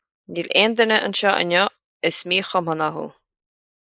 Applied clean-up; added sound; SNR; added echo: neural mask model Resemble Enhance denoiser.